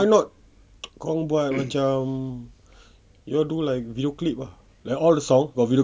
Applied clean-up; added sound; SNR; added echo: none; none; none; none.